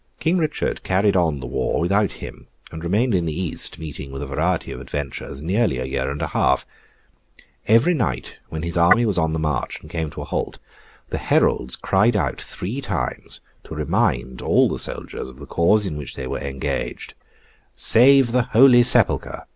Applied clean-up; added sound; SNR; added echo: none; none; none; none.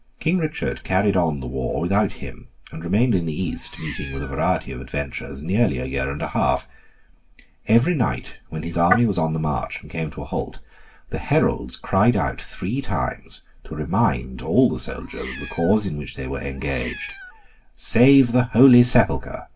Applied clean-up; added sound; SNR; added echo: none; Meow; 18 dB; reverberation time 0.2 s.